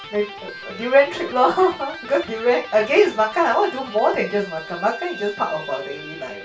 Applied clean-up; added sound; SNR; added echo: none; Electric guitar; 15 dB; reverberation time 0.2 s.